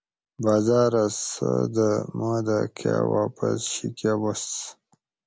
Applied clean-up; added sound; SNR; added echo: none; none; none; none.